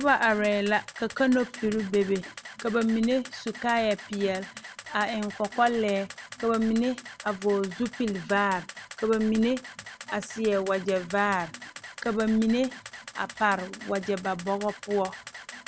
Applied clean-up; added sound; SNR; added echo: none; Camera; 16 dB; none.